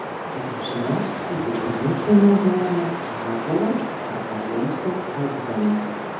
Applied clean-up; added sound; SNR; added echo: none; Wind; 6 dB; reverberation time 0.9 s.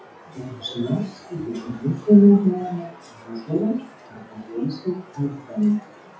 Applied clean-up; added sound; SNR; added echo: classical method WPE with log-MMSE.